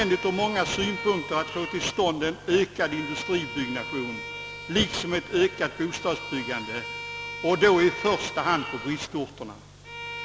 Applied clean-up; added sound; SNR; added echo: none; Bowed string instrument; 10 dB; none.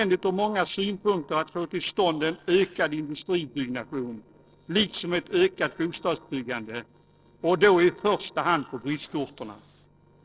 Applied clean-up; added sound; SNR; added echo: neural separator model SepFormer DNS4.